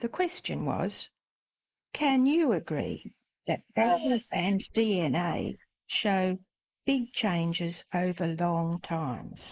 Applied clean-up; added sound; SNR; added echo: neural mask model Resemble Enhance denoiser.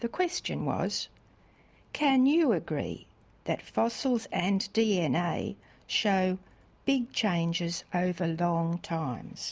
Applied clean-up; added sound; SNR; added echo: none; none; none; none.